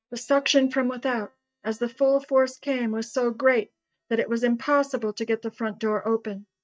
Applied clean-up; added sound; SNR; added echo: neural mask model DeepFilterNet 3.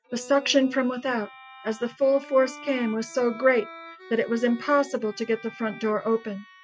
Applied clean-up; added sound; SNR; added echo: classical method Wiener filter.